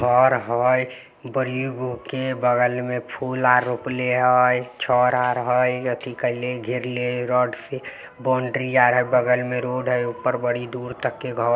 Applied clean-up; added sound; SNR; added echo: none; none; none; none.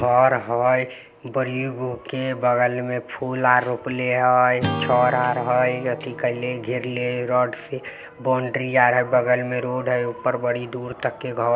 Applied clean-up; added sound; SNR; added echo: none; Acoustic guitar / Strum; 15 dB; none.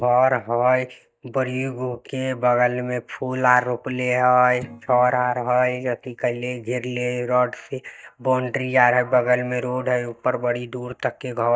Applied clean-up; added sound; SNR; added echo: neural mask model DeepFilterNet 3.